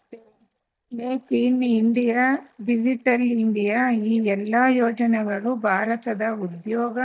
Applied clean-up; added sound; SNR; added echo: neural mask model DeepFilterNet 3.